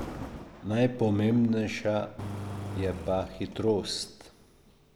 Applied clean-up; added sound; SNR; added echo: none; Thunder + Engine; 12 dB; none.